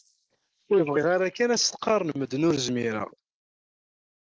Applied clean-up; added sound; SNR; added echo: neural mask model Resemble Enhance denoiser.